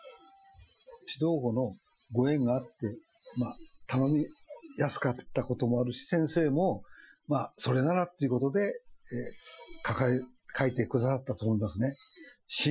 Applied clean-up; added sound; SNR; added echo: classical method Wiener filter.